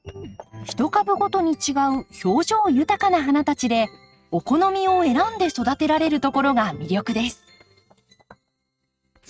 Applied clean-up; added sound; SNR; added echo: neural mask model RNNoise.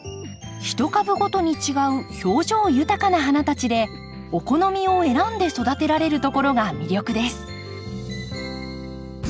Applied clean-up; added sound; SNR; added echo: none; none; none; none.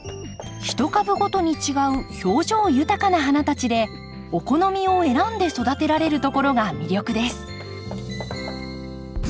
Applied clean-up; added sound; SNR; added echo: none; Hammer / Wood + Crackle; 19 dB; none.